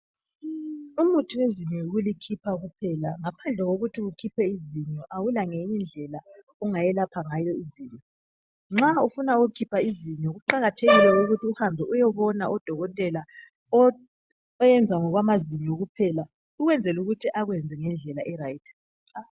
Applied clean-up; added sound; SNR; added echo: none; none; none; none.